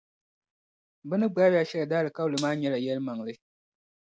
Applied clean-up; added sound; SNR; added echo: none; Gunshot, gunfire; 15 dB; none.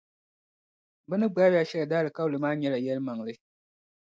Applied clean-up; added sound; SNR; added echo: neural mask model DeepFilterNet 3.